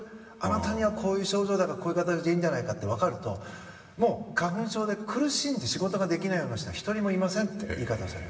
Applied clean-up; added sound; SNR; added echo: none; none; none; reverberation time 2.1 s.